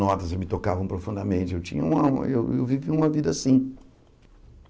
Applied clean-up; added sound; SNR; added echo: none; none; none; none.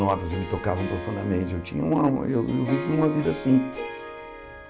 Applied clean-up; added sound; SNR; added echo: none; Harp; 11 dB; none.